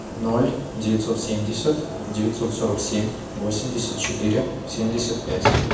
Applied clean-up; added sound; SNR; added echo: none; Sliding door / Train; 6 dB; reverberation time 0.9 s.